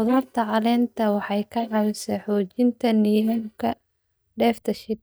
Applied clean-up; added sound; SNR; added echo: neural mask model DeepFilterNet 3.